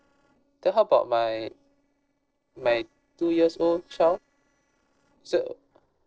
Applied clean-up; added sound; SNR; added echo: neural separator model SepFormer DNS4.